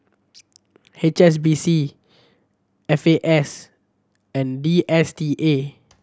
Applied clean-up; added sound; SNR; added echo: none; none; none; none.